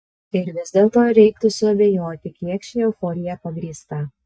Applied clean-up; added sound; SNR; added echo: neural mask model DeepFilterNet 3.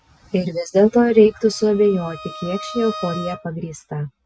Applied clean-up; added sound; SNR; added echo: none; Bowed string instrument; 16 dB; none.